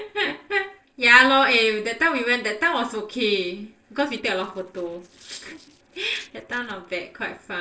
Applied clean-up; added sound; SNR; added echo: neural separator model SepFormer DNS4.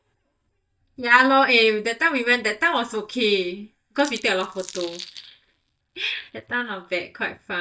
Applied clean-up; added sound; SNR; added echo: neural mask model DeepFilterNet 3.